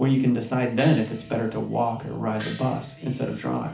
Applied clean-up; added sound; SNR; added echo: none; Gong; 18 dB; reverberation time 0.4 s.